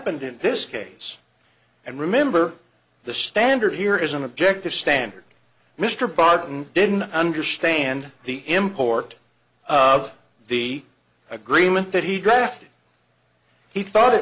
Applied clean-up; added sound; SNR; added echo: none; none; none; none.